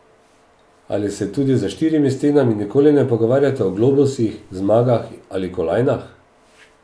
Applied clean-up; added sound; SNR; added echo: none; none; none; none.